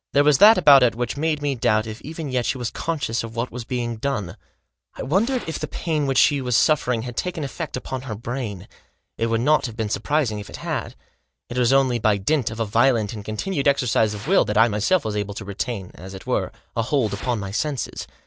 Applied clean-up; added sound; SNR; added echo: none; Fire; 15 dB; none.